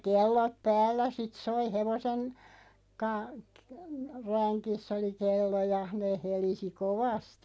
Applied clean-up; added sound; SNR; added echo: none; none; none; none.